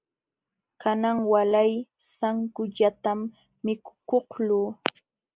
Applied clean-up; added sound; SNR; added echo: neural mask model Resemble Enhance denoiser.